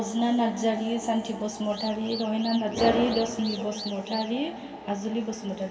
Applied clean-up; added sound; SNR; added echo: none; Alarm / Car; 13 dB; reverberation time 2.3 s.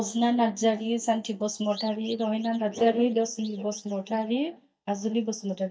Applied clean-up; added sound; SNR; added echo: neural mask model DeepFilterNet 3.